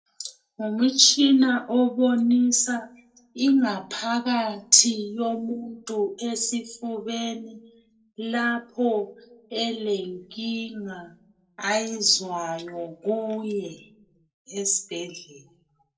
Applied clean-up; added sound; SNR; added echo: none; none; none; reverberation time 0.2 s.